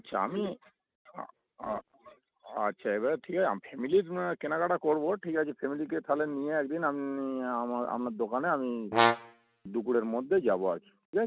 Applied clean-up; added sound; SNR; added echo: neural mask model RNNoise.